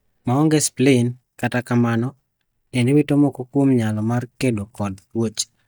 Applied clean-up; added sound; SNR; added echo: neural mask model DeepFilterNet 3.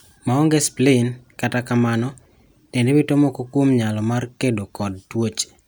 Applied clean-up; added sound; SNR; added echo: none; none; none; none.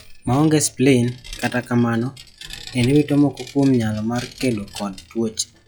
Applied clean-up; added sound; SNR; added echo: classical method log-MMSE.